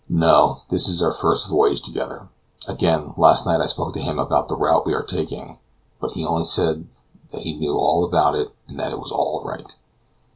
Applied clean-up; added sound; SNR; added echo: none; none; none; none.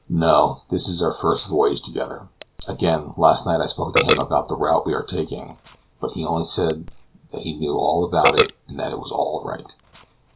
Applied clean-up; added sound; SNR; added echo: none; Burping, eructation; 7 dB; none.